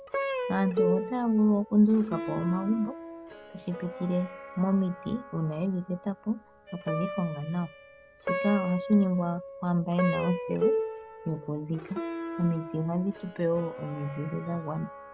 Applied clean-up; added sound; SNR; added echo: none; Plucked string instrument; 6 dB; none.